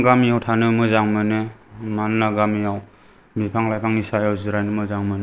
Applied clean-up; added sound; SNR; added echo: none; none; none; none.